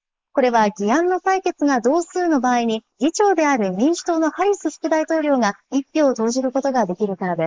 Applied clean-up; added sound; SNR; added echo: neural mask model Resemble Enhance denoiser.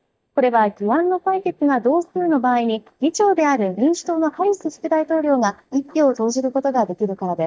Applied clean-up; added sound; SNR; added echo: neural mask model DeepFilterNet 3.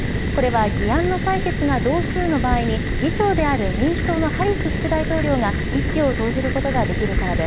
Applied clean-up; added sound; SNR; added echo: none; Fire; 0 dB; none.